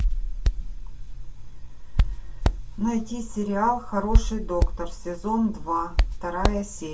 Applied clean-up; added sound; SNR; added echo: none; Hands; -4 dB; reverberation time 0.2 s.